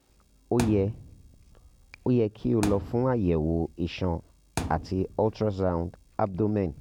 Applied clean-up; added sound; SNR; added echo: none; Thump, thud; 11 dB; none.